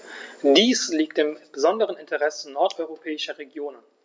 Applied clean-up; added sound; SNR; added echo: none; none; none; none.